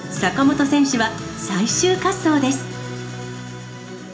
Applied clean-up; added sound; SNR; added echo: none; none; none; reverberation time 0.4 s.